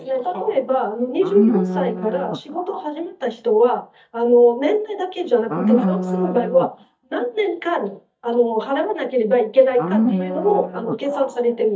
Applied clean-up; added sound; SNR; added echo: neural mask model DeepFilterNet 3.